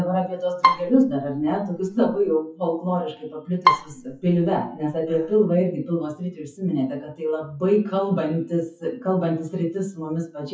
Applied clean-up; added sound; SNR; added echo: classical method WPE with log-MMSE.